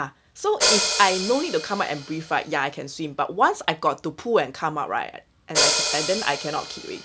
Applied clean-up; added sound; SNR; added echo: none; Hi-hat; 3 dB; none.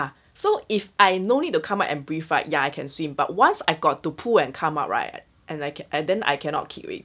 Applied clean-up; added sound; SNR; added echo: none; none; none; none.